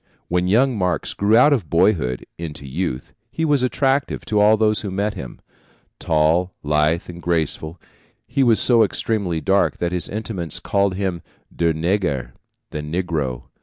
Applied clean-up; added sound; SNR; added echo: none; none; none; none.